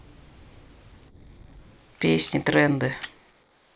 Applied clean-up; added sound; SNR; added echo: neural mask model Resemble Enhance denoiser.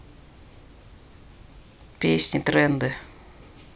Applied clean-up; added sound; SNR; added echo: none; none; none; none.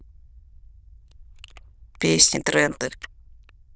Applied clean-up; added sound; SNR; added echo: neural diffusion model UNIVERSE++.